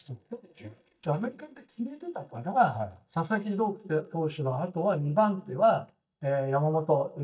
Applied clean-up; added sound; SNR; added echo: neural mask model DeepFilterNet 3.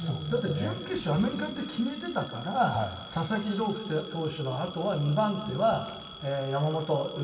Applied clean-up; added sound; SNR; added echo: none; Telephone; 16 dB; reverberation time 2.0 s.